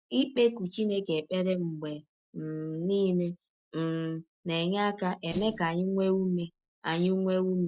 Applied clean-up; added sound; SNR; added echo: neural separator model SepFormer DNS4.